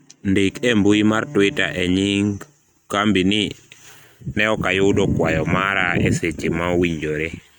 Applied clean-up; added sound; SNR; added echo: neural mask model RNNoise.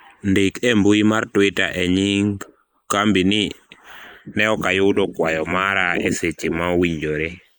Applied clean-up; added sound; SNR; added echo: neural mask model Resemble Enhance denoiser.